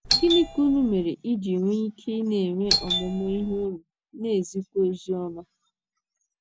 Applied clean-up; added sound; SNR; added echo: none; Doorbell; -1 dB; none.